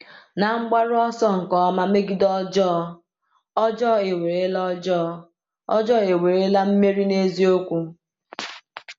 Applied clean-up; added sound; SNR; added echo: none; none; none; none.